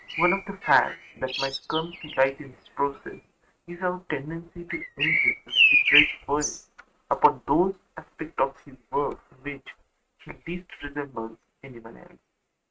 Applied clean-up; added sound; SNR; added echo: neural mask model RNNoise.